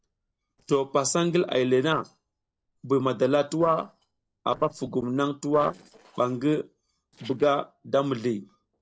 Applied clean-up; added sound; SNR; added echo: neural separator model SepFormer DNS4.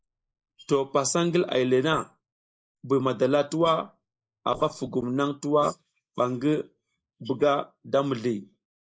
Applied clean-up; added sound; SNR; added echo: neural mask model Resemble Enhance denoiser.